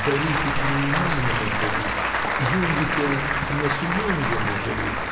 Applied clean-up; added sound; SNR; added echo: none; Applause; -2 dB; reverberation time 1.9 s.